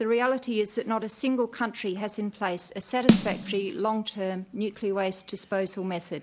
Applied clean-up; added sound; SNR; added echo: none; Snare drum; -1 dB; none.